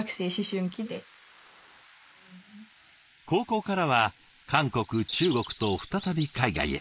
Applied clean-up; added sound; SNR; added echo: neural mask model Resemble Enhance denoiser.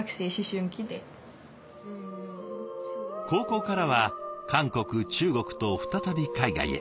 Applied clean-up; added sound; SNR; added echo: none; none; none; none.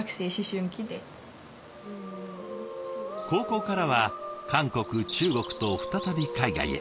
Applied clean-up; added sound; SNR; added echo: none; Bird vocalization, bird call, bird song; 17 dB; none.